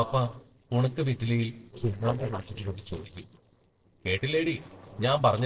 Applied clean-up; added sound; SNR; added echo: neural separator model SepFormer DNS4.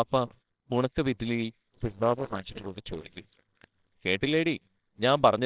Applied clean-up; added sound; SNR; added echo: neural separator model SepFormer WHAMR!.